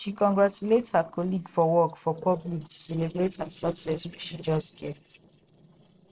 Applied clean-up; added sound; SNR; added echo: neural separator model SepFormer DNS4.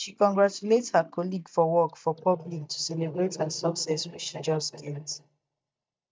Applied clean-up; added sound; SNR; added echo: neural mask model DeepFilterNet 3.